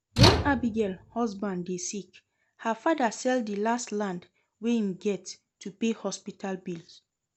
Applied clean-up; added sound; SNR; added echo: none; Slam / Tools; -4 dB; none.